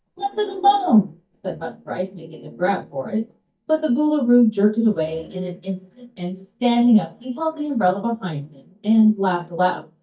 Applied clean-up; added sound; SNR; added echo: neural mask model DeepFilterNet 3.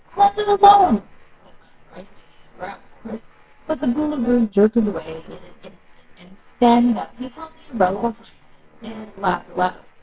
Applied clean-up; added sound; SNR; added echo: neural separator model SepFormer WHAMR!.